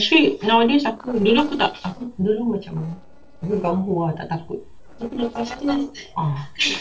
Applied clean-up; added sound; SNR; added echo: neural separator model SepFormer DNS4.